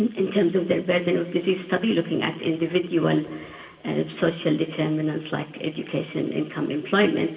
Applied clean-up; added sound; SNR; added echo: none; none; none; reverberation time 1.4 s.